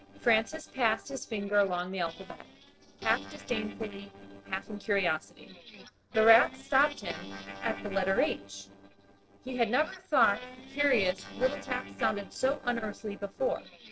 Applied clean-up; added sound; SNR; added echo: neural separator model SepFormer DNS4.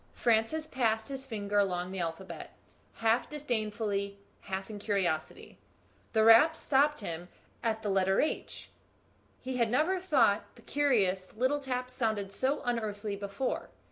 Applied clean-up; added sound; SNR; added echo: none; none; none; none.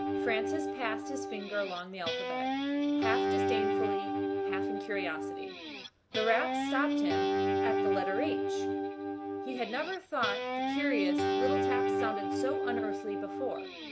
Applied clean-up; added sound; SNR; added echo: none; Guitar; -5 dB; none.